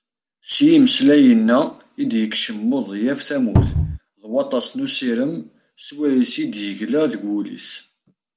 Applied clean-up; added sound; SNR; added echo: none; Cupboard open or close; -3 dB; none.